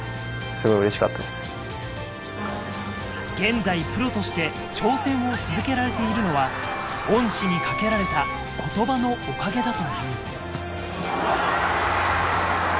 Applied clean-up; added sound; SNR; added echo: none; Wind instrument, woodwind instrument; 7 dB; none.